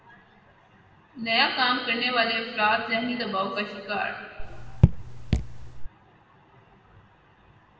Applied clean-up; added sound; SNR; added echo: none; Raindrop / Drip; -5 dB; reverberation time 1.5 s.